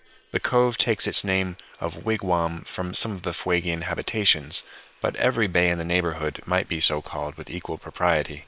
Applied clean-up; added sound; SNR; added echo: neural separator model SepFormer WHAM!.